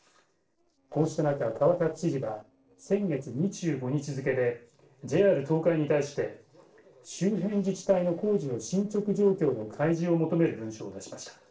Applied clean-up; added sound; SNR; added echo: neural separator model SepFormer DNS4.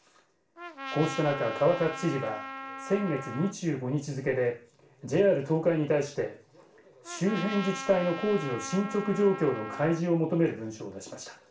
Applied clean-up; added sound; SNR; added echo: none; Trumpet; 11 dB; reverberation time 0.3 s.